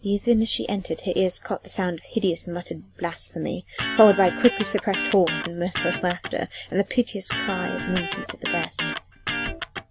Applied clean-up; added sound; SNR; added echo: none; Electric guitar; 5 dB; none.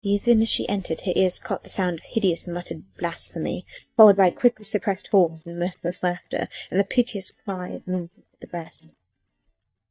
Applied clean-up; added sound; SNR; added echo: neural mask model DeepFilterNet 3.